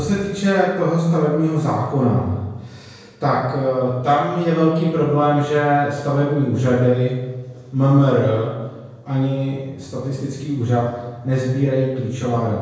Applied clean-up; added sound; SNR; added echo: none; none; none; reverberation time 1.0 s.